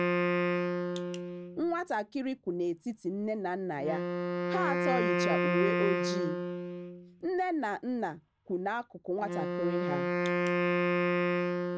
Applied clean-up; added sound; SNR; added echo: none; Wind instrument, woodwind instrument; -3 dB; none.